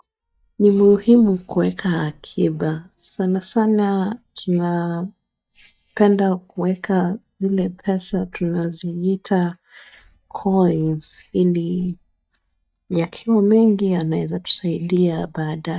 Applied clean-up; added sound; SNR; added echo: neural mask model DeepFilterNet 3.